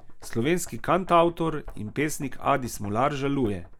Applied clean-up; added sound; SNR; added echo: none; Knock; 11 dB; none.